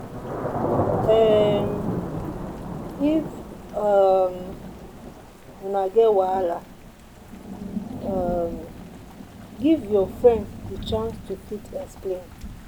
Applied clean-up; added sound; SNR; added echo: none; Thunder / Rain; 7 dB; none.